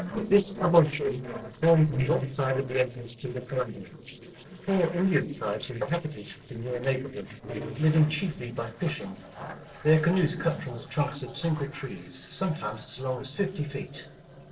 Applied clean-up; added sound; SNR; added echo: neural separator model SepFormer DNS4.